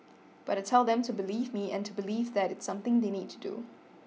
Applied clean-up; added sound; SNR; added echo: none; none; none; none.